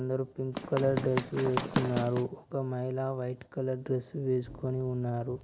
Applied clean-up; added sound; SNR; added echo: none; Run; 4 dB; none.